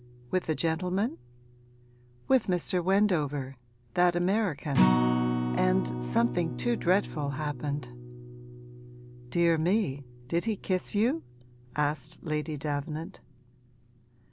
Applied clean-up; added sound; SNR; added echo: none; Acoustic guitar; 6 dB; none.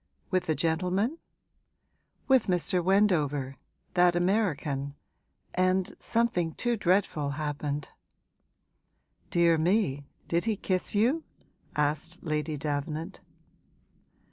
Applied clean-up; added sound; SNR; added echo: none; none; none; none.